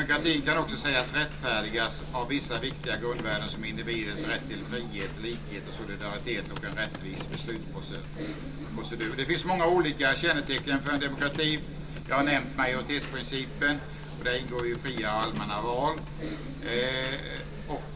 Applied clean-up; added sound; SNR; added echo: none; Computer keyboard; 11 dB; reverberation time 0.2 s.